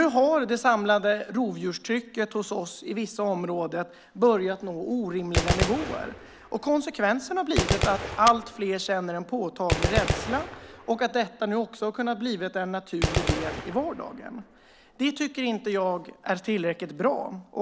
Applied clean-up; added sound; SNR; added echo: none; Gunshot, gunfire; 7 dB; none.